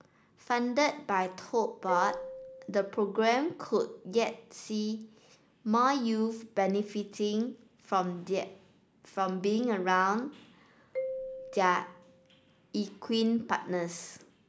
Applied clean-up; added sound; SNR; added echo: none; Marimba, xylophone; 11 dB; none.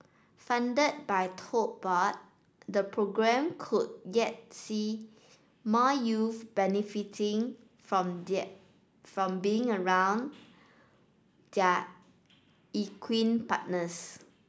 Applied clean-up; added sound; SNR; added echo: none; none; none; none.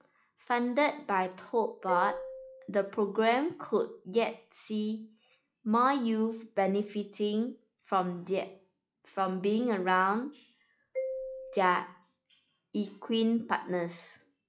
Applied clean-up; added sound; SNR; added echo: classical method log-MMSE.